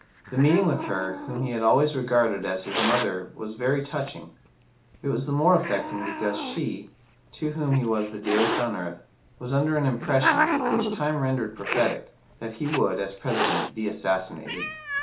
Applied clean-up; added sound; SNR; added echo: none; Hiss; 5 dB; none.